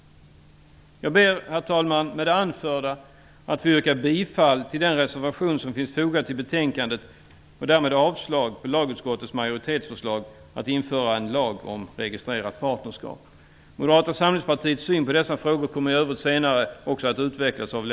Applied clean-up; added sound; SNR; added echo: none; none; none; none.